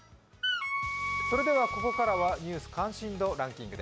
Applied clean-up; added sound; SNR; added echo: none; Wind instrument, woodwind instrument; 1 dB; none.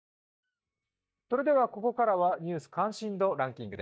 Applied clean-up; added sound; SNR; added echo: neural mask model DeepFilterNet 3.